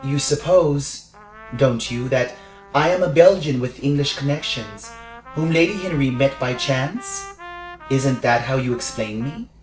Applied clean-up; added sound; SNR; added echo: none; Trumpet; 19 dB; none.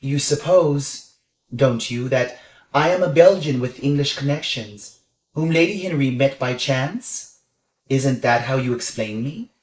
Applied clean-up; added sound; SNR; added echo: neural mask model Resemble Enhance denoiser.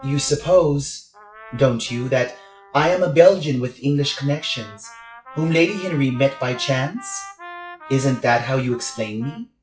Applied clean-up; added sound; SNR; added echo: classical method log-MMSE.